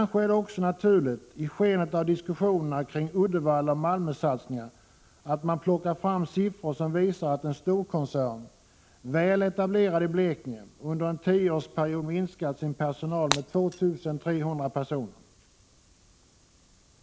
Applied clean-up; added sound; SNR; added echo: none; Shatter; 9 dB; none.